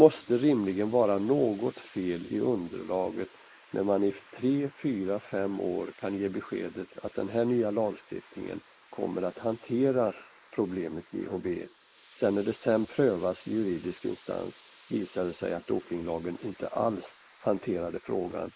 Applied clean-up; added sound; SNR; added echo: neural mask model Resemble Enhance denoiser.